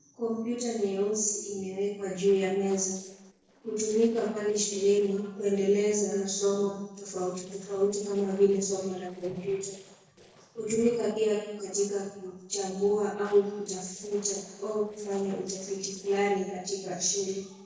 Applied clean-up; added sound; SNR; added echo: neural separator model SepFormer DNS4.